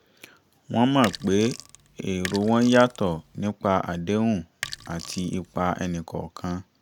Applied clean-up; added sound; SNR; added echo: none; Sink (filling or washing); 14 dB; none.